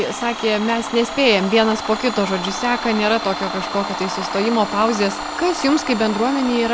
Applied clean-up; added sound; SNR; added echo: none; Domestic sounds, home sounds; 7 dB; none.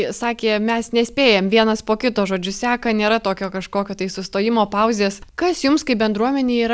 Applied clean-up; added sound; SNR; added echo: none; none; none; none.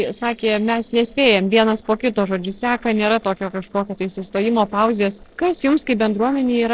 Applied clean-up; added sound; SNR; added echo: neural separator model SepFormer DNS4.